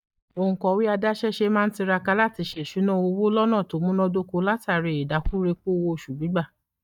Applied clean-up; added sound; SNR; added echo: neural mask model DeepFilterNet 3.